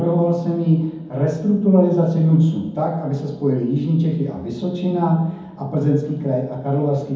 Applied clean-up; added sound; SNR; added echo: none; none; none; reverberation time 1.2 s.